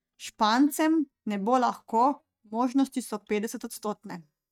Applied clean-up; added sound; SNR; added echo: neural mask model DeepFilterNet 3.